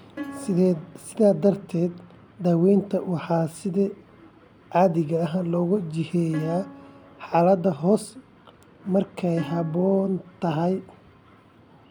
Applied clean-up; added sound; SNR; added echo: none; Plucked string instrument; 17 dB; none.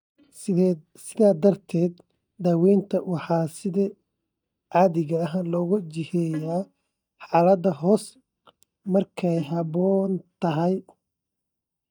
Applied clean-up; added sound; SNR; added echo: neural mask model DeepFilterNet 3.